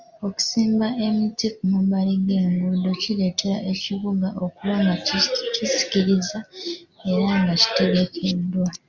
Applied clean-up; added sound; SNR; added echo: none; none; none; none.